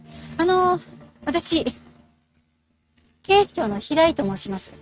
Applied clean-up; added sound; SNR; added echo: neural mask model RNNoise.